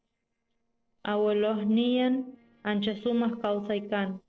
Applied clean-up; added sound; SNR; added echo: neural separator model SepFormer DNS4.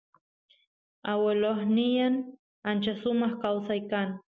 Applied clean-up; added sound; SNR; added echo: none; none; none; none.